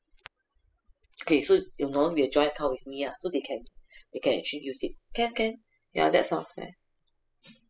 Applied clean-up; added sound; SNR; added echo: classical method spectral subtraction.